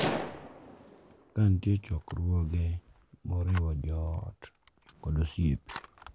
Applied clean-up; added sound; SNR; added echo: none; Gunshot, gunfire; 11 dB; none.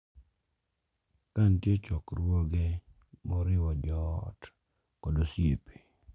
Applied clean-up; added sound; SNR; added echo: none; none; none; none.